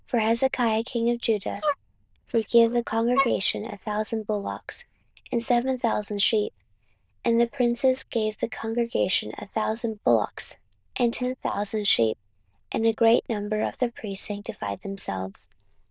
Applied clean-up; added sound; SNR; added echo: neural diffusion model UNIVERSE++.